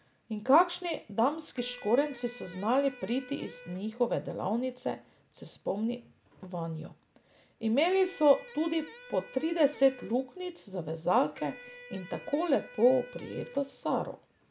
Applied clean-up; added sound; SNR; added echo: none; Electric guitar; 19 dB; none.